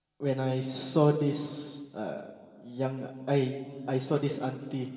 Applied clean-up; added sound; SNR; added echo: none; none; none; reverberation time 1.7 s.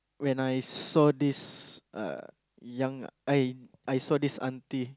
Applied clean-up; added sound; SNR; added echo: none; none; none; none.